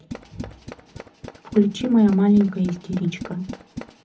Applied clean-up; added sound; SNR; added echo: none; Tools; 15 dB; reverberation time 0.4 s.